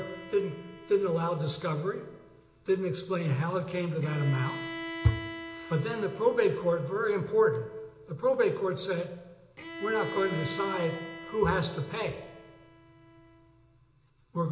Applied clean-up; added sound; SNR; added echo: none; Bowed string instrument; 14 dB; reverberation time 0.8 s.